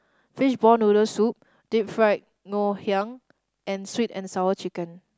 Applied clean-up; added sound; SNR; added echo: none; none; none; none.